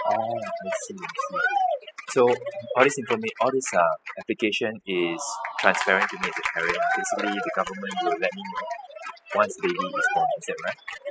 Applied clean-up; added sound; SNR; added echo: classical method spectral subtraction.